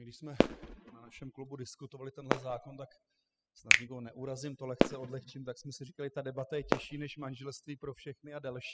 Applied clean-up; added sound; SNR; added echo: classical method spectral subtraction.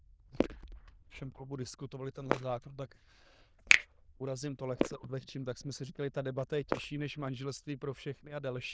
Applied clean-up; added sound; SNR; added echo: neural diffusion model UNIVERSE++.